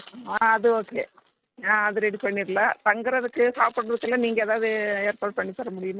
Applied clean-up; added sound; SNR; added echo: neural mask model RNNoise.